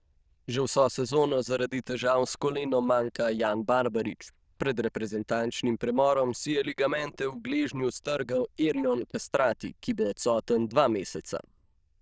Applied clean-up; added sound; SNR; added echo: neural diffusion model UNIVERSE++.